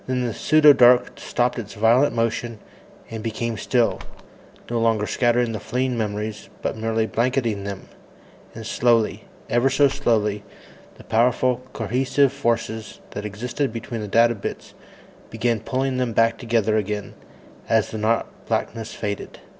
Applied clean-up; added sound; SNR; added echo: none; Bird; 6 dB; none.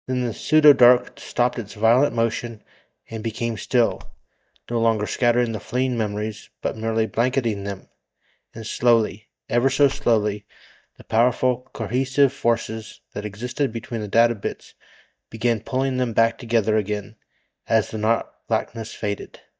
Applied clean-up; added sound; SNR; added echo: neural mask model DeepFilterNet 3.